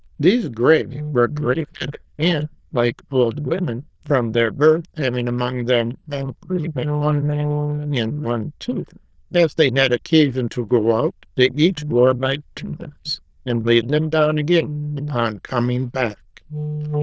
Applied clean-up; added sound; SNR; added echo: neural diffusion model UNIVERSE++.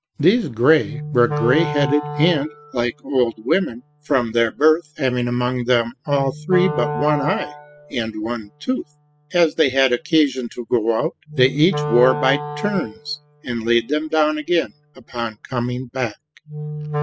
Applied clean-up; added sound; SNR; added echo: classical method spectral subtraction.